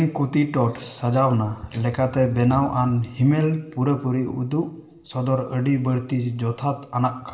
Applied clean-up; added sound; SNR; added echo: none; none; none; reverberation time 0.8 s.